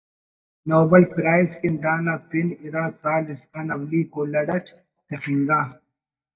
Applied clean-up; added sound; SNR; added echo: neural mask model DeepFilterNet 3.